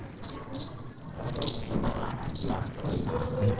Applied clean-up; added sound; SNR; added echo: neural separator model SepFormer DNS4.